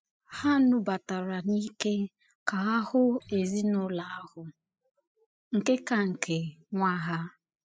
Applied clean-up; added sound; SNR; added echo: classical method spectral subtraction.